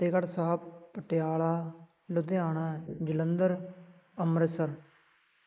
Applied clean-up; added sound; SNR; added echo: neural mask model Resemble Enhance denoiser.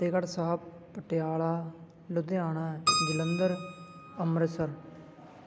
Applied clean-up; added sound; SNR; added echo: none; Keyboard (musical); 7 dB; none.